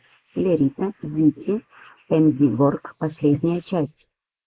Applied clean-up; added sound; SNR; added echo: neural mask model Resemble Enhance denoiser.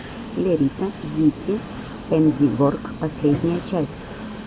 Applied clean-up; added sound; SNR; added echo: none; Train; 12 dB; none.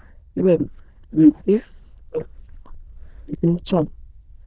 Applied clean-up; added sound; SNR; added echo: neural diffusion model UNIVERSE++.